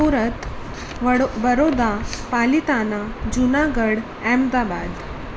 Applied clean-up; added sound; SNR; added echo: none; none; none; none.